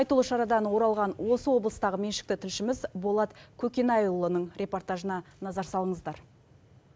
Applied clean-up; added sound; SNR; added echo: none; none; none; none.